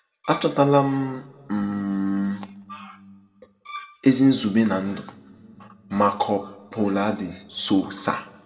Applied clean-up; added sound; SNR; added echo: none; Bowed string instrument; 16 dB; reverberation time 1.5 s.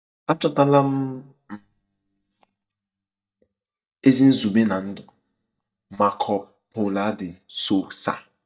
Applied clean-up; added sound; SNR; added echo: neural mask model DeepFilterNet 3.